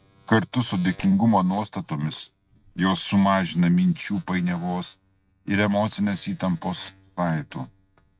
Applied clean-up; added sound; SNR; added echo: neural mask model RNNoise.